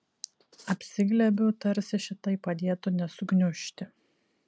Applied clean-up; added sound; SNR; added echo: none; none; none; none.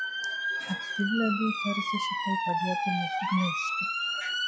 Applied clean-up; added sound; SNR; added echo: classical method log-MMSE.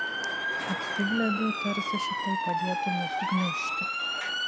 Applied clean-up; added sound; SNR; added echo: none; Motor vehicle (road) / Siren; -3 dB; none.